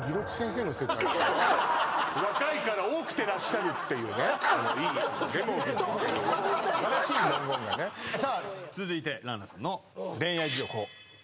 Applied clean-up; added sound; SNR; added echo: none; Sneeze; 6 dB; none.